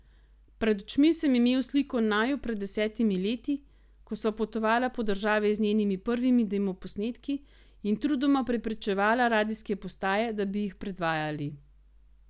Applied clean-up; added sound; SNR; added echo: none; none; none; none.